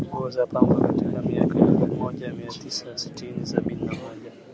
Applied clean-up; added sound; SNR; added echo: none; none; none; none.